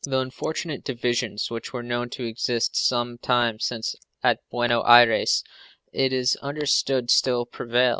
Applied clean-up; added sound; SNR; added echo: none; none; none; none.